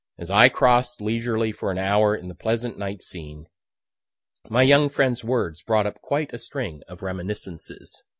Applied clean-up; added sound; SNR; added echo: none; none; none; none.